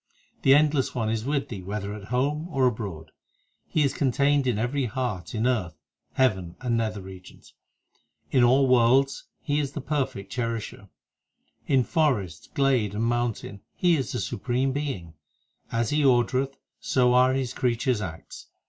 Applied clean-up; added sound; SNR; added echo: none; none; none; none.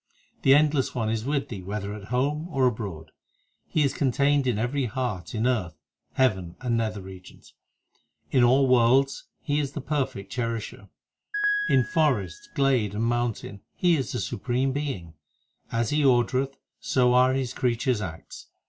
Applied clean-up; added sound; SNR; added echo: none; Piano; 7 dB; none.